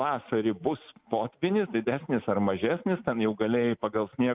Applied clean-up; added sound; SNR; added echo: none; none; none; none.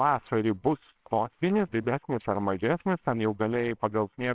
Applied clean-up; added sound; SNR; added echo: neural separator model SepFormer WHAMR!.